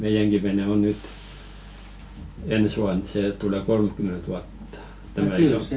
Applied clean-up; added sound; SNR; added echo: none; none; none; none.